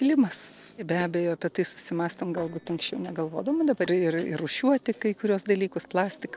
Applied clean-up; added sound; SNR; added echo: neural separator model SepFormer DNS4.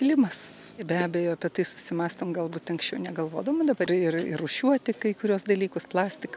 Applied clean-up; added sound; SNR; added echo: none; none; none; none.